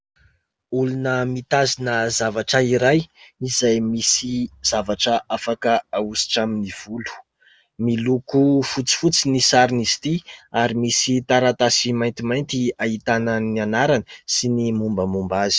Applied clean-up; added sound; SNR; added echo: none; none; none; none.